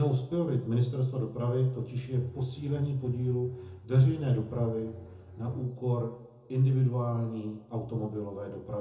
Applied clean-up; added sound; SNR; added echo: none; Bowed string instrument; 18 dB; reverberation time 0.6 s.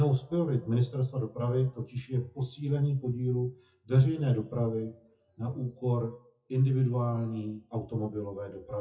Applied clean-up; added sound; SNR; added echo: classical method WPE with log-MMSE.